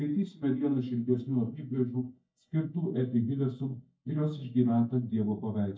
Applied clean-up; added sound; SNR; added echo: neural mask model DeepFilterNet 3.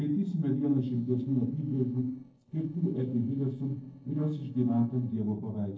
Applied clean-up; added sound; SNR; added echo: neural separator model SepFormer DNS4.